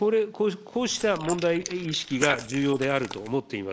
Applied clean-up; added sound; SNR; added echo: neural mask model Resemble Enhance denoiser.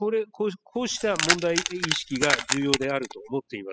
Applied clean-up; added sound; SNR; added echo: classical method spectral subtraction.